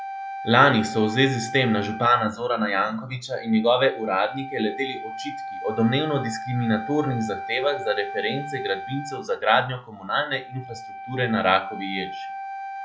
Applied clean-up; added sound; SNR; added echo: none; Wind instrument, woodwind instrument; 11 dB; none.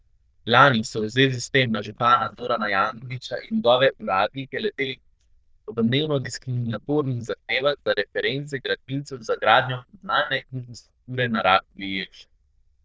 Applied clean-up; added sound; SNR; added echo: neural diffusion model UNIVERSE++.